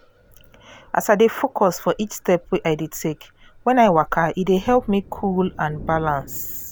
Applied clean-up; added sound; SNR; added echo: none; Thunder; 19 dB; none.